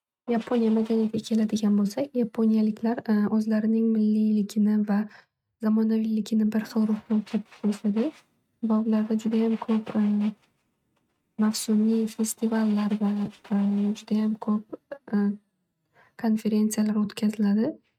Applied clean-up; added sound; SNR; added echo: neural mask model RNNoise.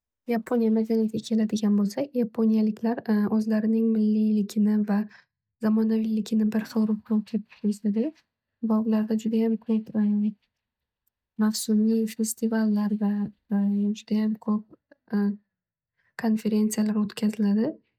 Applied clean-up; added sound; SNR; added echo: neural mask model DeepFilterNet 3.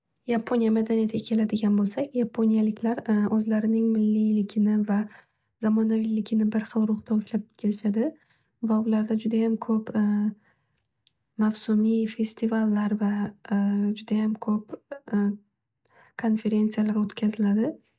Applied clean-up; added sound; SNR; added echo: none; none; none; none.